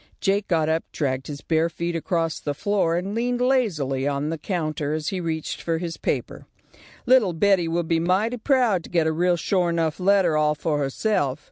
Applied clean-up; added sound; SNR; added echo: none; none; none; none.